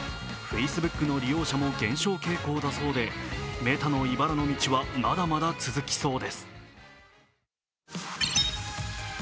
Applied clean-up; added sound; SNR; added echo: none; none; none; none.